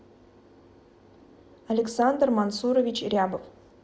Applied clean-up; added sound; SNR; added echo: none; none; none; none.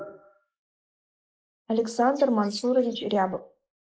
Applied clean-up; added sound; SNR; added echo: neural mask model Resemble Enhance denoiser.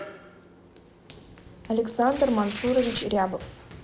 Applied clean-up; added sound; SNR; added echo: none; Run + Tearing; 13 dB; none.